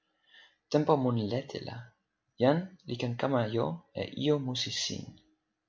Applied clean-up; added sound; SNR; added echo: none; none; none; none.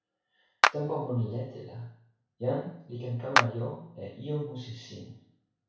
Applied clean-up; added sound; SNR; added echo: none; Clapping; -4 dB; reverberation time 0.6 s.